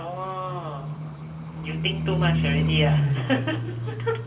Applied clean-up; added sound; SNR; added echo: none; Livestock, farm animals, working animals; -4 dB; reverberation time 0.3 s.